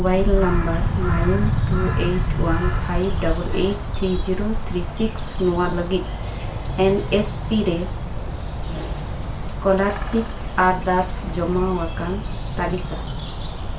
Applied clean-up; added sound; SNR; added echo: none; Bird vocalization, bird call, bird song; 0 dB; reverberation time 0.3 s.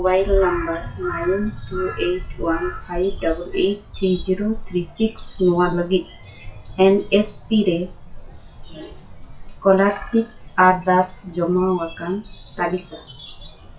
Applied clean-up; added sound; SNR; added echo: classical method WPE with log-MMSE.